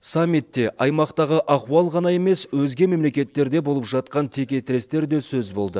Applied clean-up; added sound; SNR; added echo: none; none; none; none.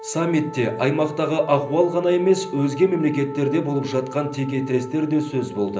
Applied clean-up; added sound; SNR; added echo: none; Wind instrument, woodwind instrument; 15 dB; reverberation time 0.5 s.